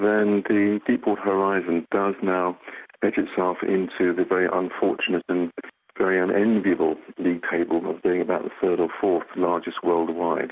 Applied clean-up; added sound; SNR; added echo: none; none; none; none.